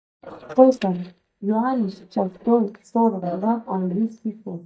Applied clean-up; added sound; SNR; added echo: neural mask model DeepFilterNet 3.